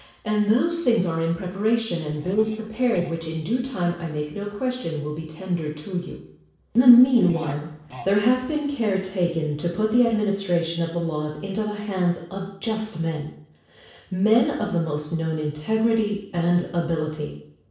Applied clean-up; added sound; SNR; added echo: neural separator model SepFormer DNS4.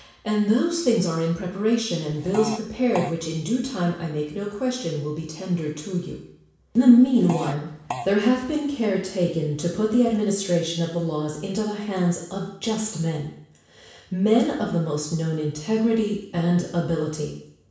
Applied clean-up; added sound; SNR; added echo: none; Fart; 11 dB; reverberation time 0.7 s.